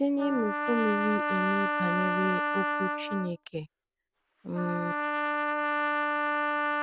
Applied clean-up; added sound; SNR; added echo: none; Trumpet; -2 dB; none.